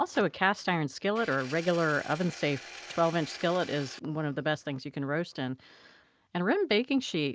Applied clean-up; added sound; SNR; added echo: none; Engine; 15 dB; none.